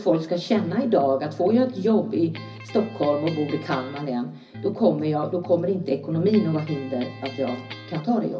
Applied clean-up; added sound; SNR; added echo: none; Electric guitar; 16 dB; reverberation time 0.4 s.